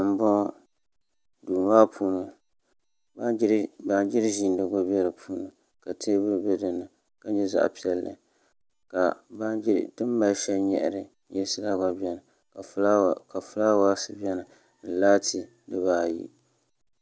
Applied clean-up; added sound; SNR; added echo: none; none; none; none.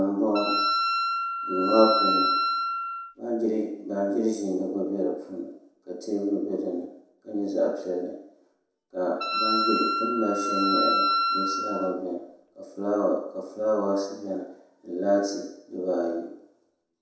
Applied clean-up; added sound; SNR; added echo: none; Wind instrument, woodwind instrument; -2 dB; reverberation time 0.7 s.